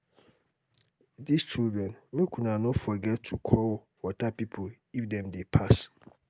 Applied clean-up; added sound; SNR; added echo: none; none; none; none.